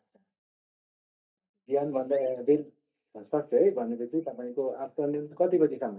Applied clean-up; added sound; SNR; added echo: neural mask model DeepFilterNet 3.